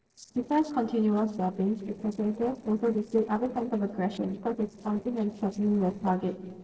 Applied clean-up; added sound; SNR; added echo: neural separator model SepFormer DNS4.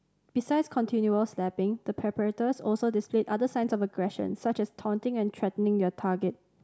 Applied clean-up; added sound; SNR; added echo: none; none; none; none.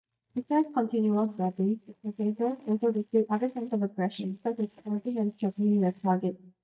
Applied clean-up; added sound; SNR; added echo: neural mask model DeepFilterNet 3.